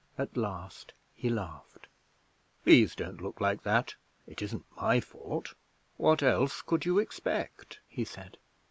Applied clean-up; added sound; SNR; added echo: none; none; none; none.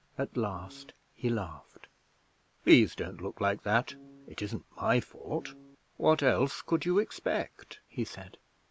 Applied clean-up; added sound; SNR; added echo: none; Piano; 20 dB; none.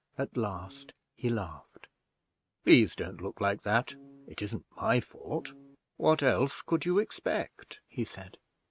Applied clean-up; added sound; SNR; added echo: neural mask model RNNoise.